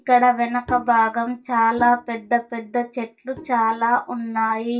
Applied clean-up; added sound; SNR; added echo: neural mask model DeepFilterNet 3.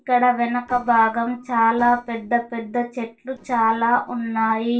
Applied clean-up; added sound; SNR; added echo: neural separator model SepFormer DNS4.